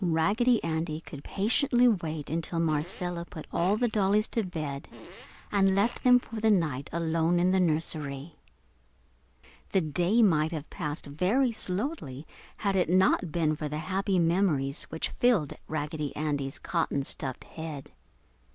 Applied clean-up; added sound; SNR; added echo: none; Fart; 20 dB; none.